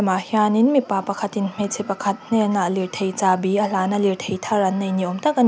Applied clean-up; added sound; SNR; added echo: none; none; none; none.